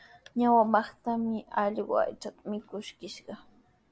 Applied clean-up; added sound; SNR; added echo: none; none; none; none.